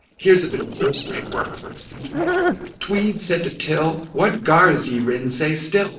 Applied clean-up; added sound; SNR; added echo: neural separator model SepFormer DNS4.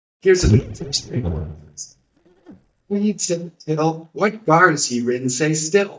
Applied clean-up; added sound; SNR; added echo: neural mask model DeepFilterNet 3.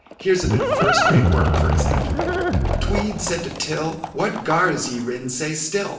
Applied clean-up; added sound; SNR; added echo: none; Livestock, farm animals, working animals; -3 dB; reverberation time 0.9 s.